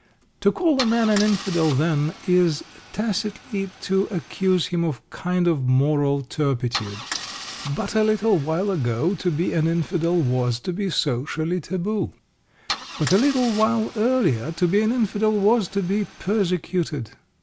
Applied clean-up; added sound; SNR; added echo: none; Idling / Engine starting / Car; 16 dB; none.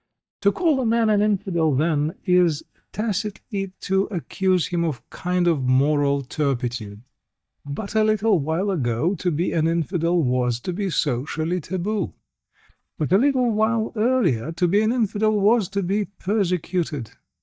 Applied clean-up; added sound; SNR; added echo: neural mask model DeepFilterNet 3.